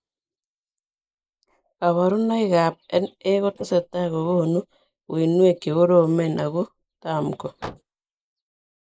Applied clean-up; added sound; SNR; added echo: neural mask model Resemble Enhance denoiser.